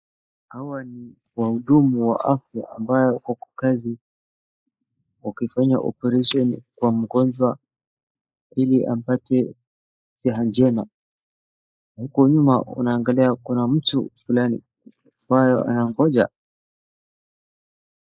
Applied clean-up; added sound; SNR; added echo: neural mask model Resemble Enhance denoiser.